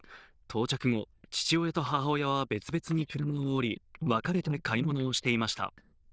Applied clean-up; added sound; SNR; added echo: neural diffusion model UNIVERSE++.